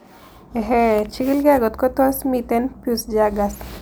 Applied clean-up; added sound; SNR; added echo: none; none; none; none.